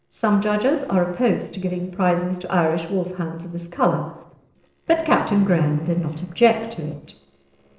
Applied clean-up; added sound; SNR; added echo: neural separator model SepFormer DNS4.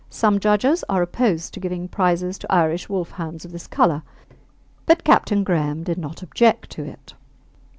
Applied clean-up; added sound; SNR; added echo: none; none; none; none.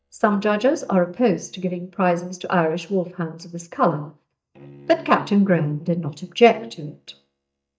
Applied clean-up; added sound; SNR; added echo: neural mask model DeepFilterNet 3.